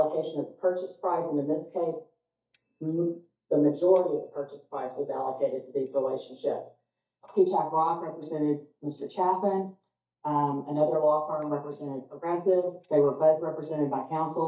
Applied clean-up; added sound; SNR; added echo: neural mask model DeepFilterNet 3.